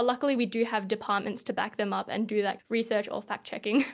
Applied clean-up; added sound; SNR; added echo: none; none; none; none.